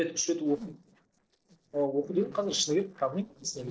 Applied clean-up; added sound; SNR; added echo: neural separator model SepFormer DNS4.